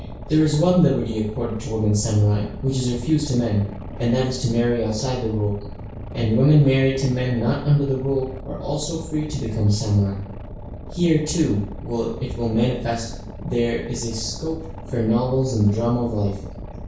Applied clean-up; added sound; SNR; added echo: none; Boat, Water vehicle; 12 dB; reverberation time 0.6 s.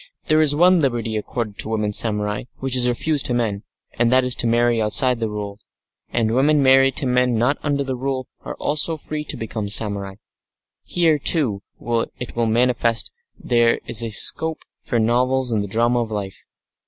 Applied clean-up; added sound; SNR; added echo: none; none; none; none.